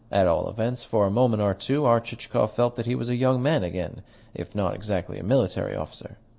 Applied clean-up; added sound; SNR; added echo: none; none; none; none.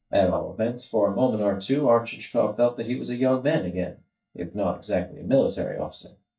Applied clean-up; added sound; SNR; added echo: neural mask model DeepFilterNet 3.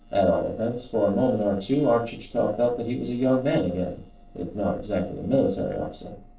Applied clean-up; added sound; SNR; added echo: neural separator model SepFormer DNS4.